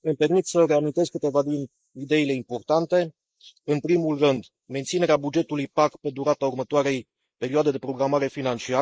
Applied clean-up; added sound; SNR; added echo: neural mask model Resemble Enhance denoiser.